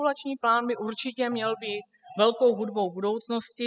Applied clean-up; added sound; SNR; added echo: classical method spectral subtraction.